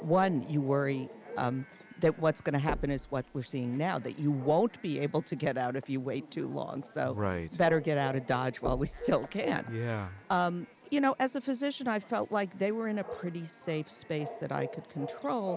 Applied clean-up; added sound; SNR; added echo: none; Knock + Bark / Chatter / Chirp, tweet / Livestock, farm animals, working animals; 13 dB; none.